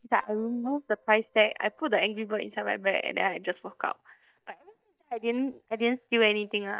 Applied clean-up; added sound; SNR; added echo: neural mask model DeepFilterNet 3.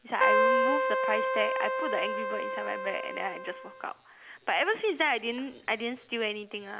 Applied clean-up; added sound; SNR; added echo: none; Keyboard (musical); -4 dB; none.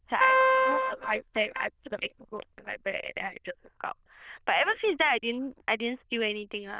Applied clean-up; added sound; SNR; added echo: neural diffusion model UNIVERSE++.